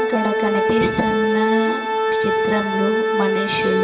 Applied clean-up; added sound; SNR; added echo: none; Organ; -3 dB; reverberation time 1.0 s.